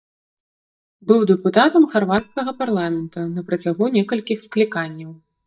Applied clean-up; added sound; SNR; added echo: neural mask model DeepFilterNet 3.